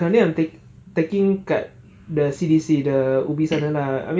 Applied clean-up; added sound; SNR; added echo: none; none; none; none.